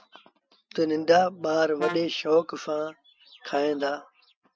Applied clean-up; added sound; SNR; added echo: neural mask model RNNoise.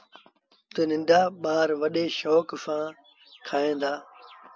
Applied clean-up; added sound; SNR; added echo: none; none; none; none.